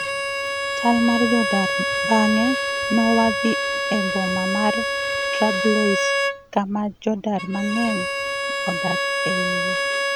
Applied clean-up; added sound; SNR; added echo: none; Bowed string instrument; 0 dB; none.